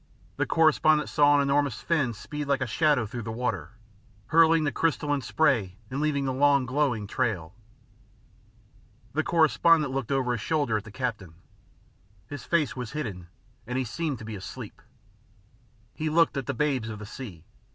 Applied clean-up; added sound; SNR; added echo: none; none; none; none.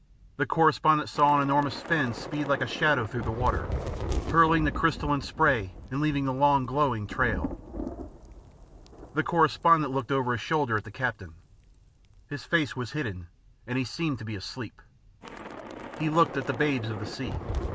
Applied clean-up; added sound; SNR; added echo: none; Thunder / Rain; 10 dB; none.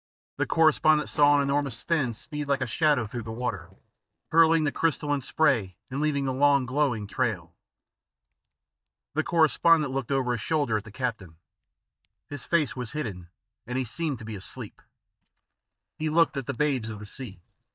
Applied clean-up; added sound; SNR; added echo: neural mask model DeepFilterNet 3.